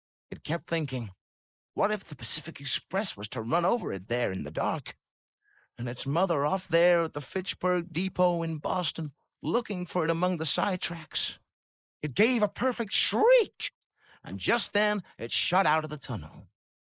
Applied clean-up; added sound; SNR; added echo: neural mask model Resemble Enhance denoiser.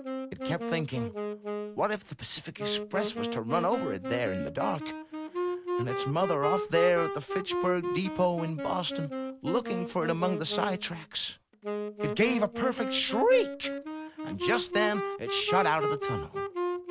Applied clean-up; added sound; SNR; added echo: none; Wind instrument, woodwind instrument; 3 dB; none.